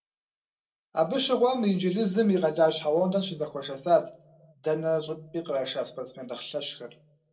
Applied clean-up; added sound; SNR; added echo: none; none; none; reverberation time 0.2 s.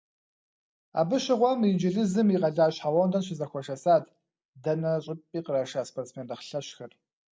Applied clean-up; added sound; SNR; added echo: none; none; none; none.